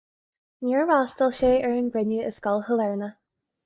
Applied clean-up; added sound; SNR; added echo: neural mask model DeepFilterNet 3.